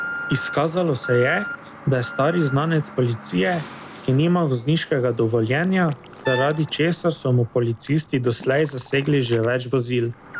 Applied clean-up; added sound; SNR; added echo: none; Brass instrument + Alarm; 14 dB; none.